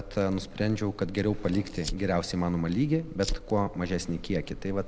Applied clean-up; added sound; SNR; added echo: none; Fire; 10 dB; none.